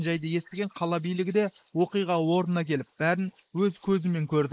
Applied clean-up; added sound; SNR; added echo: neural mask model Resemble Enhance denoiser.